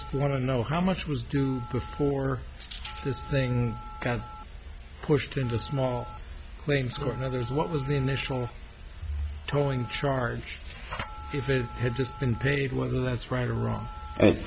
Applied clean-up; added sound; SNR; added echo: none; Telephone; 18 dB; none.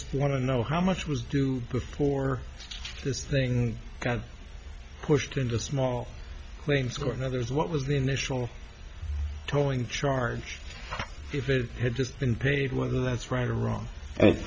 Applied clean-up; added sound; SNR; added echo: none; none; none; none.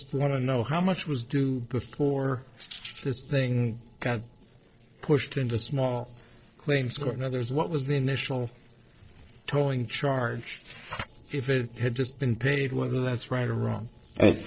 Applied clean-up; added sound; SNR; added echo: neural separator model SepFormer DNS4.